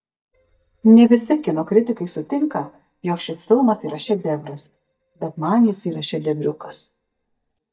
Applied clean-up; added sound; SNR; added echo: neural mask model DeepFilterNet 3.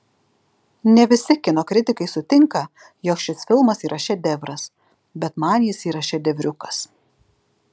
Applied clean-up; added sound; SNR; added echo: none; none; none; none.